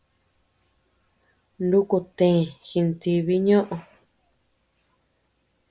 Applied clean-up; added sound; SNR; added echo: none; none; none; none.